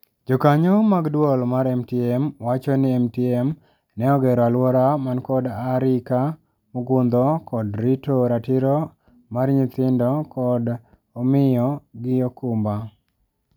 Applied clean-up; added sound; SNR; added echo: none; none; none; none.